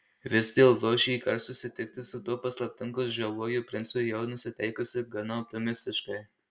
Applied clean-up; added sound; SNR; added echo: none; none; none; none.